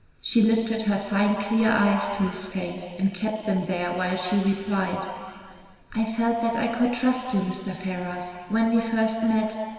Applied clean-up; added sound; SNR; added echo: none; none; none; reverberation time 2.5 s.